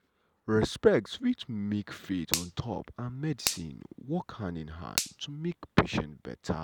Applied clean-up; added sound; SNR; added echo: none; Finger snapping; 7 dB; none.